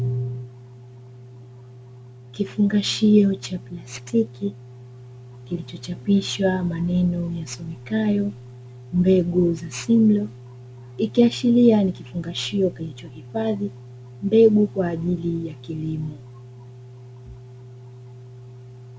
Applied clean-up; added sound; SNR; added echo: none; none; none; none.